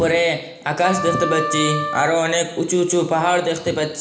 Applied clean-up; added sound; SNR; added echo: none; Wind instrument, woodwind instrument; 7 dB; reverberation time 1.0 s.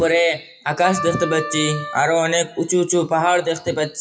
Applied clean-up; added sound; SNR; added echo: classical method WPE with log-MMSE.